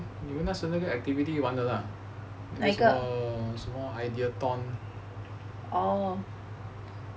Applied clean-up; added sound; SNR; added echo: none; none; none; none.